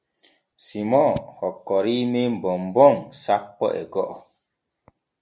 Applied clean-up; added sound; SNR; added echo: none; none; none; none.